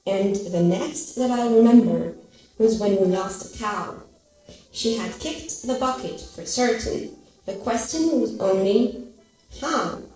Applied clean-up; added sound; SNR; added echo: neural separator model SepFormer DNS4.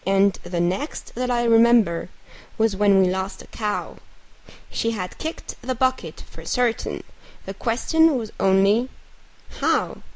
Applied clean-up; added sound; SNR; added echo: none; none; none; none.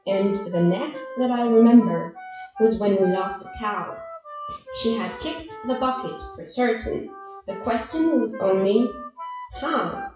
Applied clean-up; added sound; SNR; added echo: classical method WPE with log-MMSE.